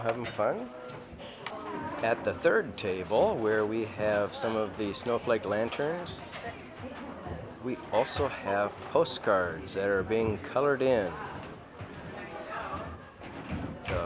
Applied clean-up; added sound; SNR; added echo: none; none; none; none.